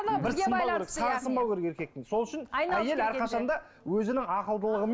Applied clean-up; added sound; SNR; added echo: none; none; none; none.